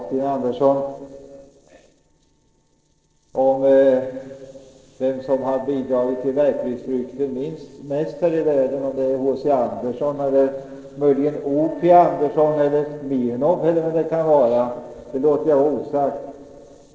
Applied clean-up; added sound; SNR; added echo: neural separator model SepFormer DNS4.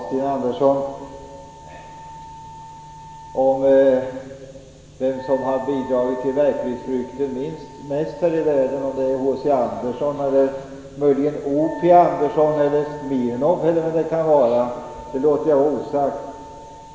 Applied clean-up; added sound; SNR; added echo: none; Wind instrument, woodwind instrument; 19 dB; reverberation time 2.9 s.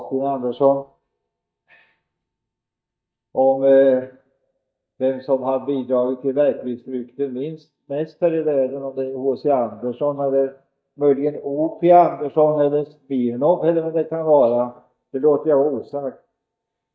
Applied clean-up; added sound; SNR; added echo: neural mask model DeepFilterNet 3.